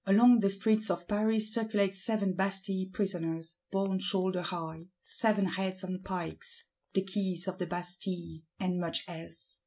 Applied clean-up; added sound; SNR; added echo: none; none; none; none.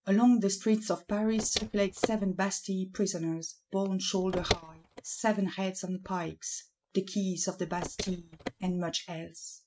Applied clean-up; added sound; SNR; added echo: neural mask model RNNoise.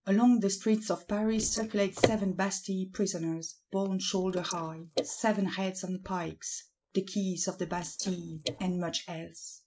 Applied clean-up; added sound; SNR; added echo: neural mask model Resemble Enhance denoiser.